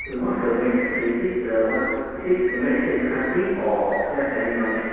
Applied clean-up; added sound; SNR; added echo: none; Bird; 13 dB; reverberation time 2.0 s.